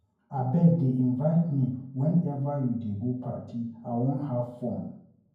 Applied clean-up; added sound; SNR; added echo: none; none; none; reverberation time 0.9 s.